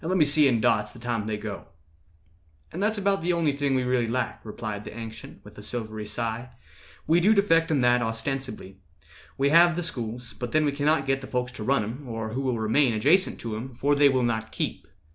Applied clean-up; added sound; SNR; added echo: none; none; none; none.